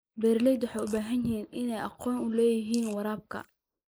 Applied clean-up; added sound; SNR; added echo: neural mask model Resemble Enhance denoiser.